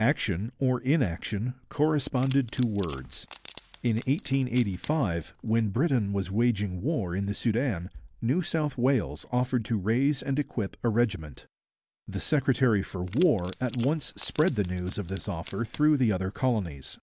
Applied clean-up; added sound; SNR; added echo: none; Wood; 14 dB; none.